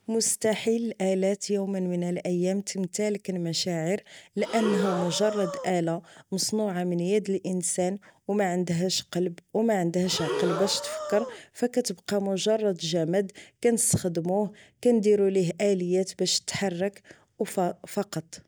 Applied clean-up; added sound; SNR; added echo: none; Breathing; 5 dB; none.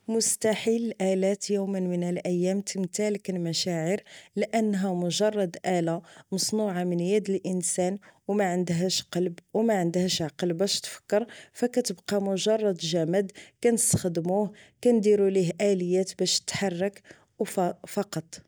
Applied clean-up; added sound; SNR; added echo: none; none; none; none.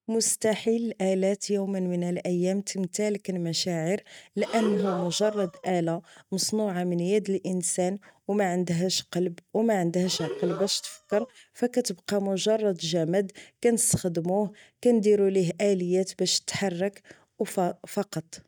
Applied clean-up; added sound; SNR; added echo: neural mask model RNNoise.